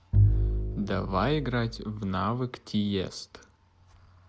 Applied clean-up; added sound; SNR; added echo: none; Bowed string instrument; -2 dB; none.